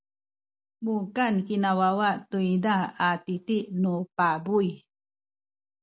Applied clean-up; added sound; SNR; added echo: none; none; none; none.